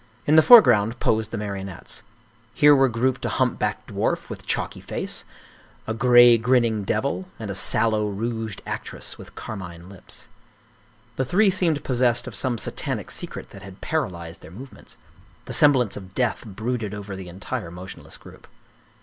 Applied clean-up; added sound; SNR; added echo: none; none; none; none.